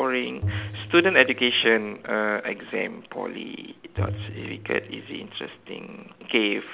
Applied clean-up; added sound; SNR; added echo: none; Bowed string instrument; 10 dB; none.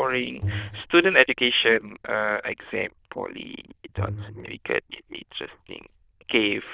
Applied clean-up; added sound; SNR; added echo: neural diffusion model UNIVERSE++.